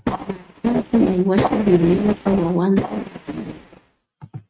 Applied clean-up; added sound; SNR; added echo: neural mask model RNNoise.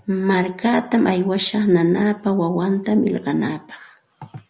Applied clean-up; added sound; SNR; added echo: none; none; none; none.